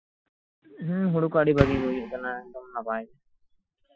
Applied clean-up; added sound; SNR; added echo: classical method Wiener filter.